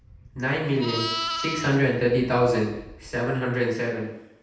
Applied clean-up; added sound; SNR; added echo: none; Livestock, farm animals, working animals; 11 dB; reverberation time 0.8 s.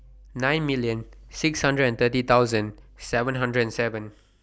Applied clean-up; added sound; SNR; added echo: none; none; none; none.